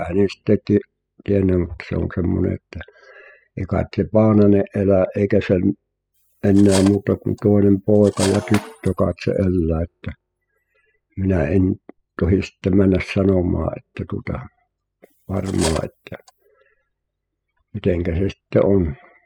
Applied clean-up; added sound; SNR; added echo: classical method spectral subtraction.